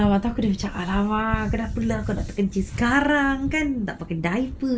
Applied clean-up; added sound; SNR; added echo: none; none; none; none.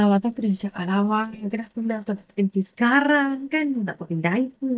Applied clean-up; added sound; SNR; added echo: neural mask model DeepFilterNet 3.